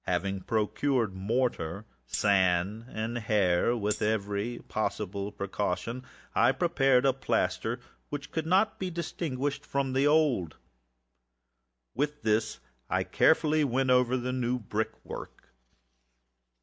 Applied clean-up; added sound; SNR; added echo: none; Tambourine; 10 dB; none.